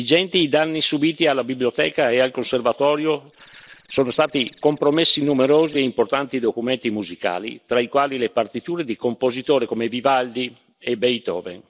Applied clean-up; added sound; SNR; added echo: neural separator model SepFormer DNS4.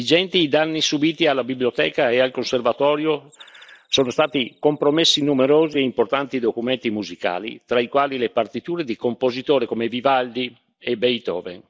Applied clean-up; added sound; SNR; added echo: neural mask model DeepFilterNet 3.